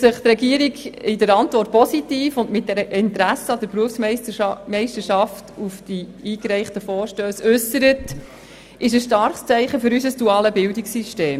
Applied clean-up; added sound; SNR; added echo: none; Buzz; 15 dB; none.